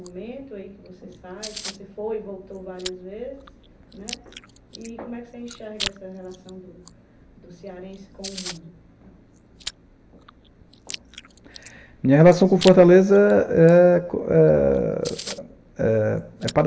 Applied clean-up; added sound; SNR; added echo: none; Chewing, mastication; 19 dB; reverberation time 2.0 s.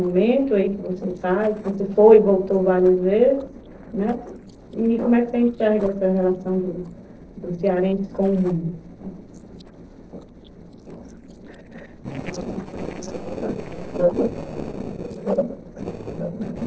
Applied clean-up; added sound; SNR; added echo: neural separator model SepFormer DNS4.